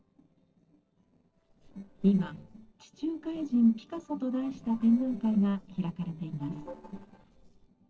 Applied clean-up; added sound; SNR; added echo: neural separator model SepFormer DNS4.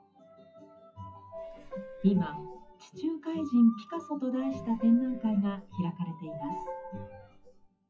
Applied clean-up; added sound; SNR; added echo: classical method WPE with log-MMSE.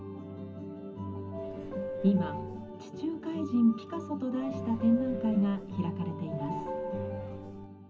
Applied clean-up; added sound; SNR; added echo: none; Subway, metro, underground / Doorbell; 9 dB; reverberation time 0.4 s.